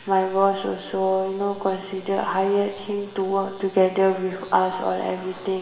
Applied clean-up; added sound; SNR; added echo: none; none; none; reverberation time 2.2 s.